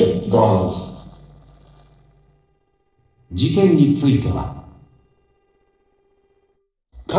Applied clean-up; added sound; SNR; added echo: neural separator model SepFormer DNS4.